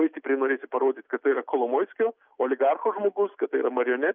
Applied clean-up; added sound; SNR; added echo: none; none; none; none.